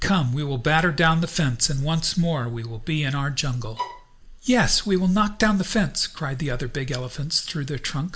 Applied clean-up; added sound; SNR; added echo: none; Bowed string instrument; 11 dB; reverberation time 0.4 s.